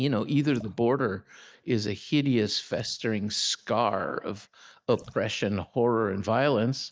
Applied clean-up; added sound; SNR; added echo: neural mask model DeepFilterNet 3.